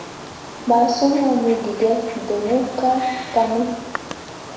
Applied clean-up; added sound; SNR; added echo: none; Wild animals; 13 dB; reverberation time 1.0 s.